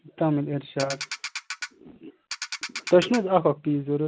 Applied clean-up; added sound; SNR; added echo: none; Ratchet, pawl; 10 dB; none.